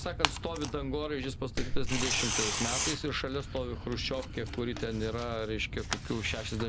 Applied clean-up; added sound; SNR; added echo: none; Tearing + Clapping; 0 dB; none.